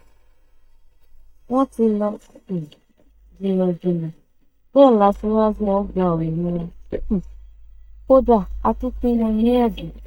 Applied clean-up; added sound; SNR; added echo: neural mask model DeepFilterNet 3.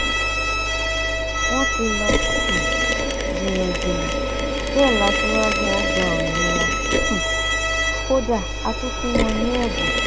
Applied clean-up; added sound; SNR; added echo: none; Mechanisms + Bowed string instrument; -5 dB; none.